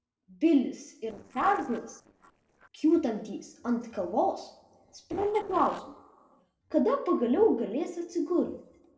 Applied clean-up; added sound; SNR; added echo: neural separator model SepFormer DNS4.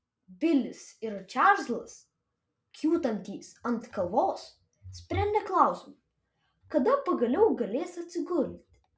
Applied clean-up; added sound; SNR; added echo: none; none; none; none.